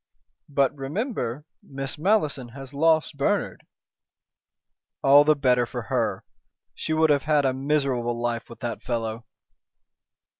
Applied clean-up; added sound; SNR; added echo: none; none; none; none.